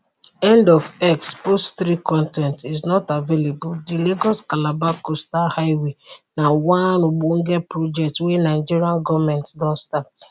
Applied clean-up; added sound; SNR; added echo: none; none; none; none.